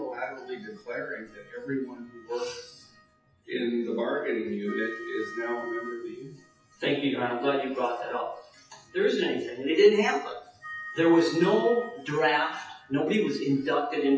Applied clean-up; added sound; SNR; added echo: classical method WPE with log-MMSE.